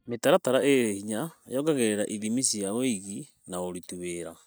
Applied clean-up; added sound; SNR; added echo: neural mask model DeepFilterNet 3.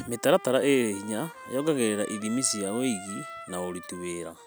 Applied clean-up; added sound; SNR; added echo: none; Trumpet; 16 dB; none.